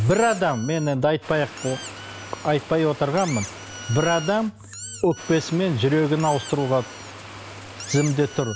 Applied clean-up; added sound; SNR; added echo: none; Squeak + Water; 14 dB; none.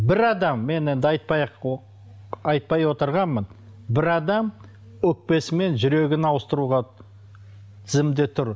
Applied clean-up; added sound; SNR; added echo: none; none; none; none.